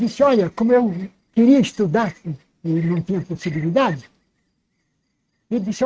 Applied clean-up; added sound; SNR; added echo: neural mask model RNNoise.